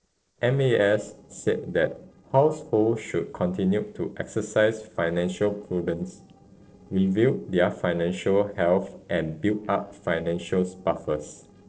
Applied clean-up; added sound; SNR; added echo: neural separator model SepFormer DNS4.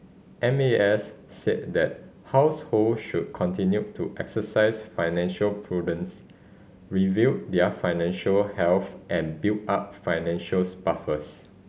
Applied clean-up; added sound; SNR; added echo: none; none; none; none.